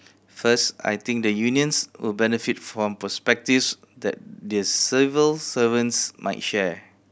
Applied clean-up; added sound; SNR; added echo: none; none; none; none.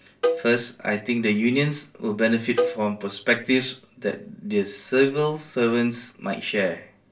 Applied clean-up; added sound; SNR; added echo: none; Cowbell; 7 dB; reverberation time 0.3 s.